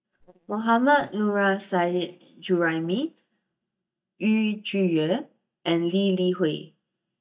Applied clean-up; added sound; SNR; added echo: neural mask model DeepFilterNet 3.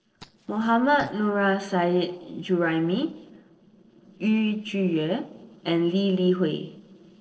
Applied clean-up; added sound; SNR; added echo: neural separator model SepFormer DNS4.